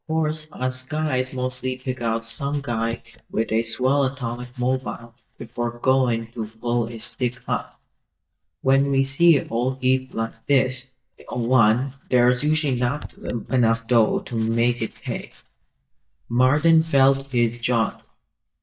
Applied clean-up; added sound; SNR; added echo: neural mask model DeepFilterNet 3.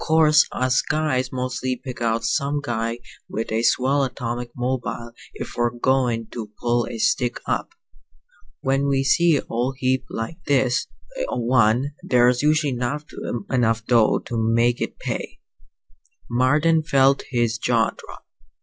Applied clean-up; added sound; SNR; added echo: none; none; none; none.